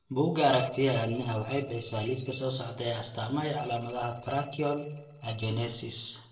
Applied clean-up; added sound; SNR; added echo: neural separator model SepFormer DNS4.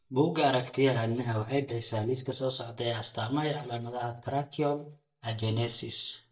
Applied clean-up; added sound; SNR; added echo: neural mask model DeepFilterNet 3.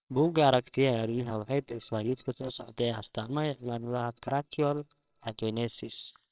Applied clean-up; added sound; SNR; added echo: neural separator model SepFormer WHAMR!.